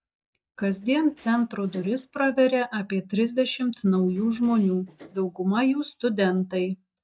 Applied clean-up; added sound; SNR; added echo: neural mask model DeepFilterNet 3.